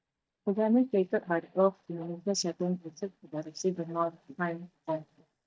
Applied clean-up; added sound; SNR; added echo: neural mask model DeepFilterNet 3.